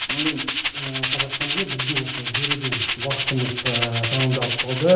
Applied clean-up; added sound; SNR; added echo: none; Rattle (instrument); -2 dB; reverberation time 0.8 s.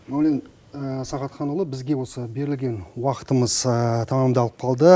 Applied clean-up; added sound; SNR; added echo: none; none; none; none.